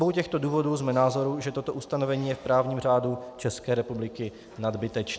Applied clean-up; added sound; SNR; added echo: none; none; none; none.